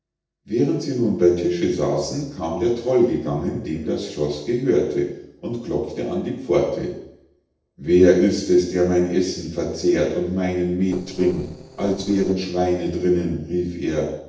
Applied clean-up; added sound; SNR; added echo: neural separator model SepFormer DNS4.